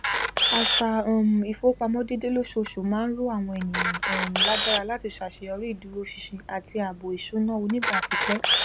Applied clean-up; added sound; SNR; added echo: none; Camera; 0 dB; none.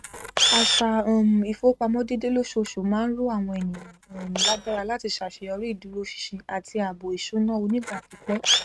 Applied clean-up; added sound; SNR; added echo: neural mask model RNNoise.